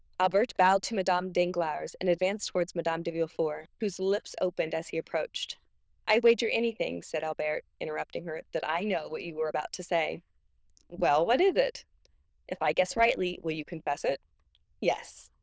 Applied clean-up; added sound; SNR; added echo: neural diffusion model UNIVERSE++.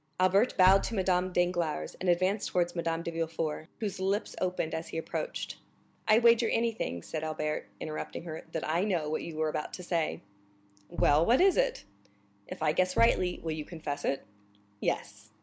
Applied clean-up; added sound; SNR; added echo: none; Bass drum; 6 dB; none.